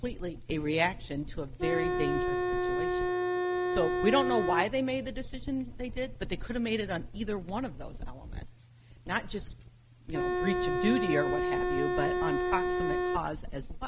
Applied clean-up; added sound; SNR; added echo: none; Organ; -3 dB; none.